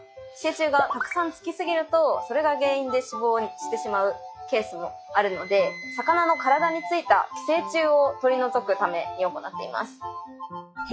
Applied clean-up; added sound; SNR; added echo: classical method log-MMSE.